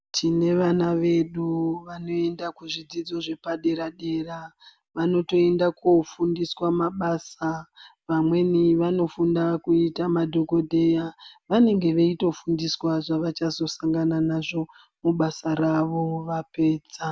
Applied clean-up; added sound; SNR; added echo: none; none; none; none.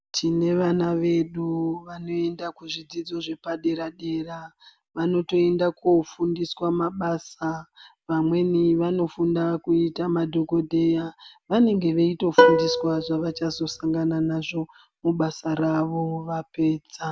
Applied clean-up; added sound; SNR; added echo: none; Plucked string instrument; -3 dB; none.